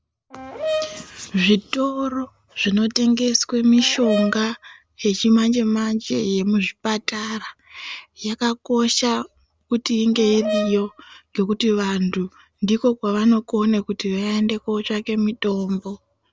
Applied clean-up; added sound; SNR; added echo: none; Brass instrument; 9 dB; none.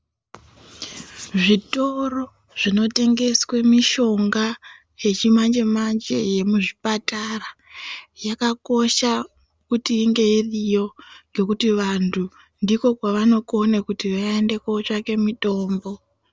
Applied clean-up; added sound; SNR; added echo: none; none; none; none.